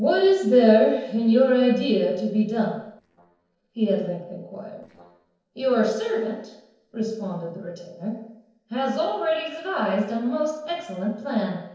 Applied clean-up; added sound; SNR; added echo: neural separator model SepFormer DNS4.